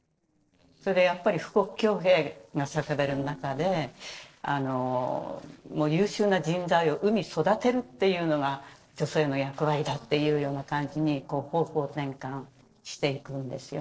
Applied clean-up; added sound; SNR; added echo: neural separator model SepFormer DNS4.